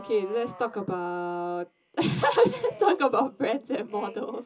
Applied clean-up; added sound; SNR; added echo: none; Alarm; 20 dB; reverberation time 0.2 s.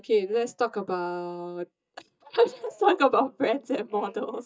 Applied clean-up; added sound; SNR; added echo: neural mask model DeepFilterNet 3.